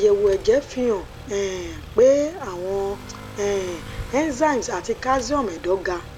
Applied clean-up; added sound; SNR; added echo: none; Motorcycle / Accelerating, revving, vroom; 15 dB; none.